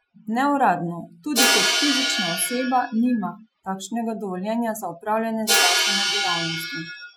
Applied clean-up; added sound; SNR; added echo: classical method Wiener filter.